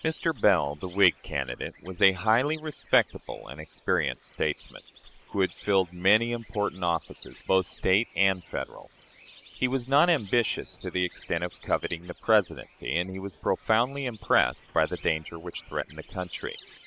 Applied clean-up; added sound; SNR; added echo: neural mask model Resemble Enhance denoiser.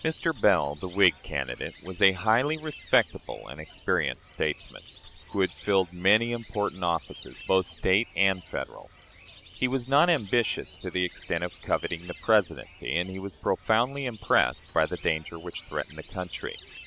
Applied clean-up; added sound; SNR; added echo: none; Bird; 19 dB; none.